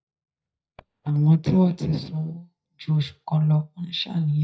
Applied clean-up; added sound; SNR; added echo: neural mask model DeepFilterNet 3.